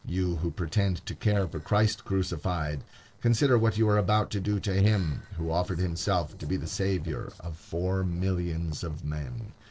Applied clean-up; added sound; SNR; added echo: neural separator model SepFormer DNS4.